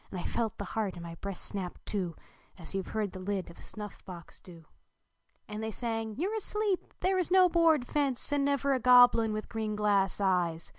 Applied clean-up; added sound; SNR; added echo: none; none; none; none.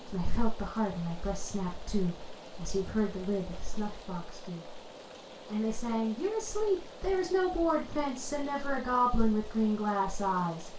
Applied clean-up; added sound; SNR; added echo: none; Rain; 18 dB; reverberation time 0.2 s.